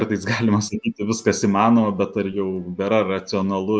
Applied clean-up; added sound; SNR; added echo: none; none; none; none.